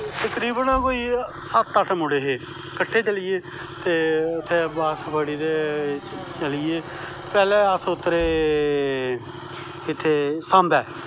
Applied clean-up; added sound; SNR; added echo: none; Squeak; 19 dB; none.